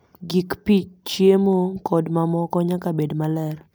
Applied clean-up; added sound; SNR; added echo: none; none; none; none.